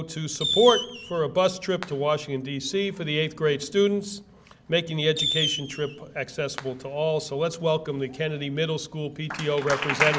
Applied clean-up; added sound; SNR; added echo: none; Fireworks; 6 dB; none.